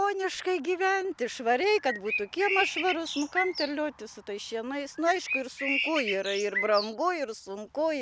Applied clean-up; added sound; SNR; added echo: none; Bird; 4 dB; none.